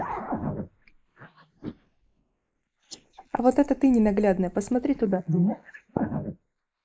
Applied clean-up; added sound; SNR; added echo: neural mask model Resemble Enhance denoiser.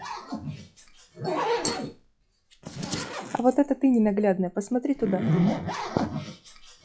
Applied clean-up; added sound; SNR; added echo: classical method log-MMSE.